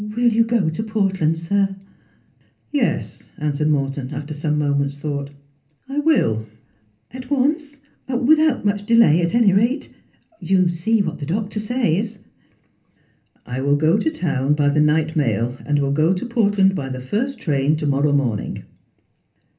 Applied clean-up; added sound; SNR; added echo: none; none; none; reverberation time 0.3 s.